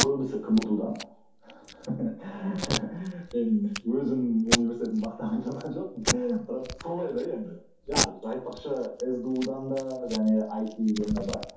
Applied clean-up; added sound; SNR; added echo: none; Packing tape, duct tape; 6 dB; reverberation time 0.5 s.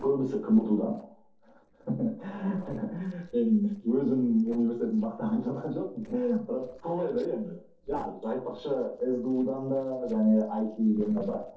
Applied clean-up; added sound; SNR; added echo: neural separator model SepFormer DNS4.